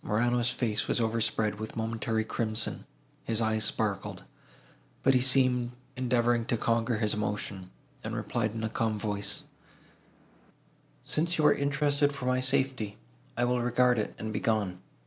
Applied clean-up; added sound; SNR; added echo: none; none; none; none.